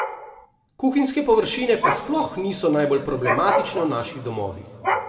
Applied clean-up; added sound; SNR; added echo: none; Dog; 5 dB; reverberation time 1.9 s.